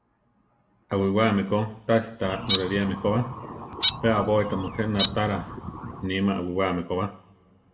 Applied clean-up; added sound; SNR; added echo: none; Bird; 5 dB; reverberation time 1.0 s.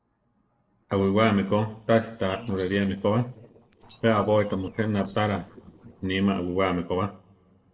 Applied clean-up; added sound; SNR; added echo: neural separator model SepFormer DNS4.